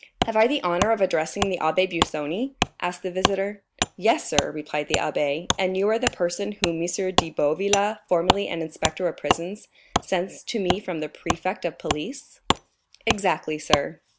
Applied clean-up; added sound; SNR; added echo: none; Wood; 4 dB; none.